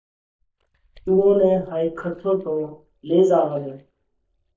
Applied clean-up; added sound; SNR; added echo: neural mask model DeepFilterNet 3.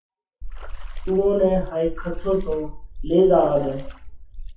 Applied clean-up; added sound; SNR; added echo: classical method WPE with log-MMSE.